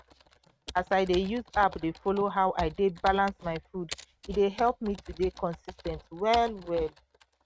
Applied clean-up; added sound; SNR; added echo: neural mask model RNNoise.